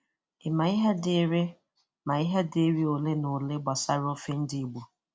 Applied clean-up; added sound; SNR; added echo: none; none; none; none.